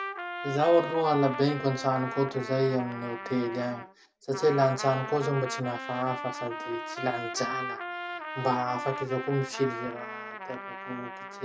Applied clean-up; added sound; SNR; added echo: none; Trumpet; 8 dB; none.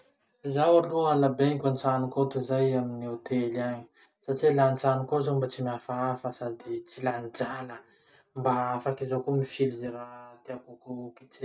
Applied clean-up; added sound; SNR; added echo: none; none; none; none.